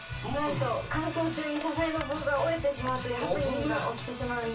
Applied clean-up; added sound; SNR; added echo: none; Crushing; 18 dB; reverberation time 0.2 s.